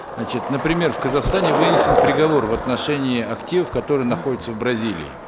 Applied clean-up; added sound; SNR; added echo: none; Skateboard; 2 dB; none.